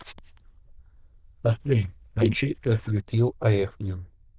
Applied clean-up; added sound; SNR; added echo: neural diffusion model UNIVERSE++.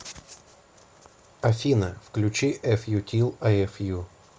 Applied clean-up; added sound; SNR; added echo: none; none; none; none.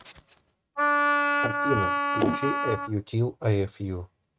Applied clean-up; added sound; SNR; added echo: neural mask model RNNoise.